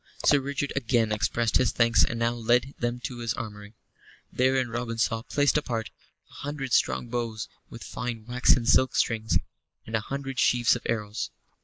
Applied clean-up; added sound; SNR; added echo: neural mask model Resemble Enhance denoiser.